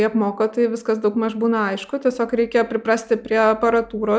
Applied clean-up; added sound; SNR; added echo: none; none; none; none.